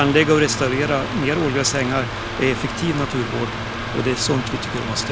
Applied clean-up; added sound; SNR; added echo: none; Mechanical fan; 5 dB; none.